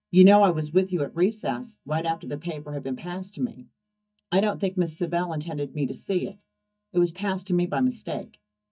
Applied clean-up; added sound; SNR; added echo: neural mask model DeepFilterNet 3.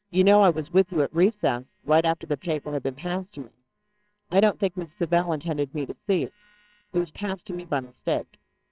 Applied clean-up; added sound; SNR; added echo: neural separator model SepFormer WHAMR!.